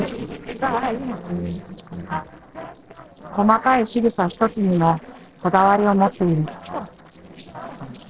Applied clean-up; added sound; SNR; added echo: neural separator model SepFormer DNS4.